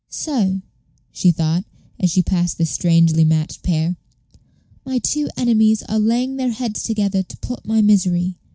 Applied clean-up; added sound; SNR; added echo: none; none; none; none.